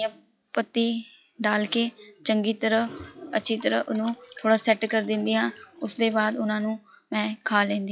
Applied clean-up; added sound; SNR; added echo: classical method log-MMSE.